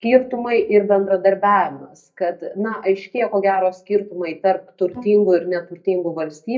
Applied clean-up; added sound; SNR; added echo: neural mask model DeepFilterNet 3.